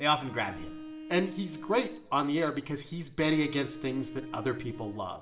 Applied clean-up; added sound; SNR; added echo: none; Bowed string instrument; 12 dB; reverberation time 1.2 s.